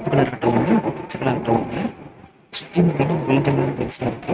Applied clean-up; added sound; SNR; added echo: neural mask model RNNoise.